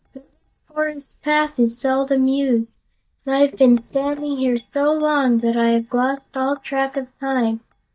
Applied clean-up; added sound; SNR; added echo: neural mask model DeepFilterNet 3.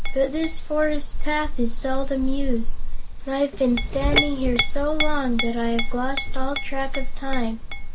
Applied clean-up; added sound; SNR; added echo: none; Chink, clink; -4 dB; none.